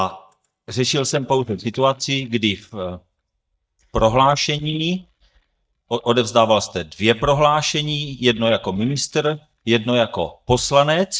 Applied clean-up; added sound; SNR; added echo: neural mask model DeepFilterNet 3.